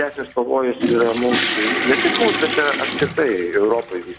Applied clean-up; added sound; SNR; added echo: none; Toilet flush / Water; 3 dB; none.